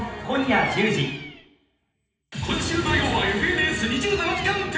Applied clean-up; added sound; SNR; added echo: none; Bird vocalization, bird call, bird song; 15 dB; reverberation time 0.9 s.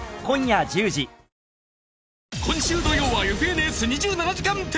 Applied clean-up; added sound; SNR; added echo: none; none; none; none.